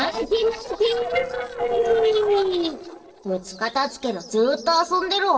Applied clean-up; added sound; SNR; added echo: neural separator model SepFormer DNS4.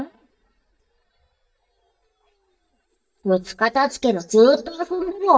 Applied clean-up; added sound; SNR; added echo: neural mask model DeepFilterNet 3.